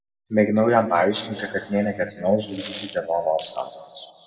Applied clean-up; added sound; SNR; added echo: none; Coin (dropping); 11 dB; reverberation time 1.7 s.